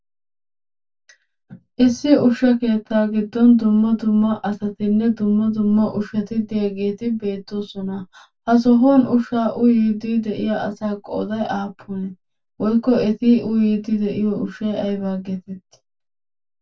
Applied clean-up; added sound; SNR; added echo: none; none; none; reverberation time 0.1 s.